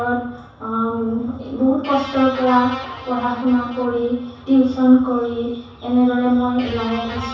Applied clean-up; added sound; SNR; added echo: none; Guitar; 18 dB; reverberation time 0.7 s.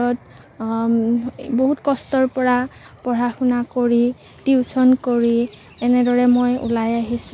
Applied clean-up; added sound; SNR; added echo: none; none; none; none.